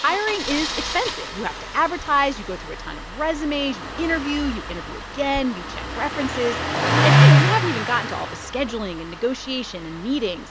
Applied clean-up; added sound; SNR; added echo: none; Engine starting; -2 dB; none.